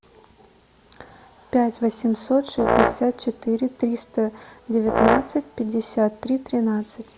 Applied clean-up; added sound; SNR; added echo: none; Brass instrument; 0 dB; none.